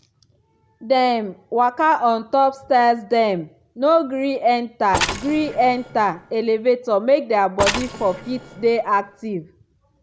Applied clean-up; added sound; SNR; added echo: none; Mechanisms; 9 dB; none.